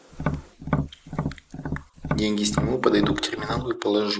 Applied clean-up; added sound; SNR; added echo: none; Tap; 3 dB; none.